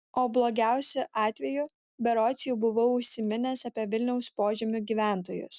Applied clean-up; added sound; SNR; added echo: none; none; none; none.